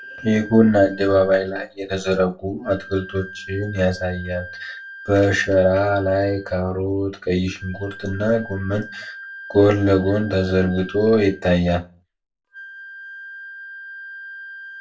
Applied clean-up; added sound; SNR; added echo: none; Wind instrument, woodwind instrument; 17 dB; reverberation time 0.2 s.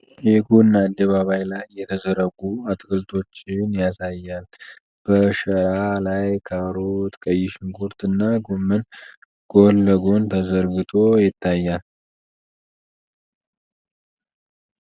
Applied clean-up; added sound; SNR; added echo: none; none; none; none.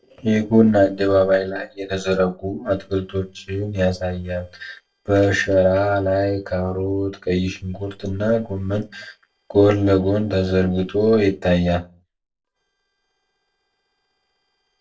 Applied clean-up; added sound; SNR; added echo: neural separator model SepFormer DNS4.